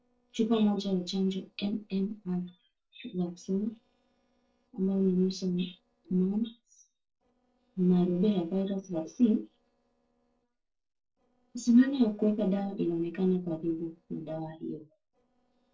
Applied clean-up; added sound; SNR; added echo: neural separator model SepFormer DNS4.